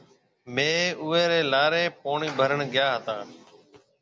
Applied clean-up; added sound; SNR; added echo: none; none; none; none.